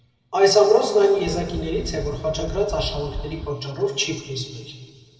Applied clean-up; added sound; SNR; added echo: none; Wind; 10 dB; reverberation time 2.1 s.